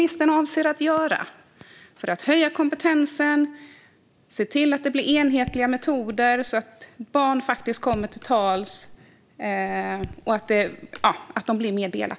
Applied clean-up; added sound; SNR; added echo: none; Raindrop / Drip; 18 dB; none.